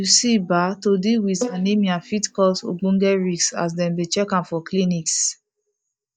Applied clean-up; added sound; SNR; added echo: neural mask model DeepFilterNet 3.